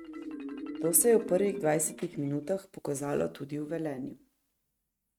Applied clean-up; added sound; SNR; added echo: neural mask model RNNoise.